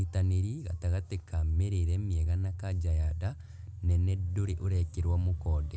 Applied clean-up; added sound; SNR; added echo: none; none; none; none.